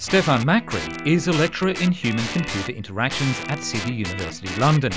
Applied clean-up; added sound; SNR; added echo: none; Guitar; 9 dB; none.